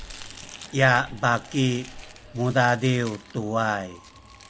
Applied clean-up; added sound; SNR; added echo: none; Domestic sounds, home sounds + Subway, metro, underground; 18 dB; none.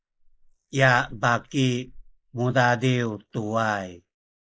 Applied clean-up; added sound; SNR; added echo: neural mask model Resemble Enhance denoiser.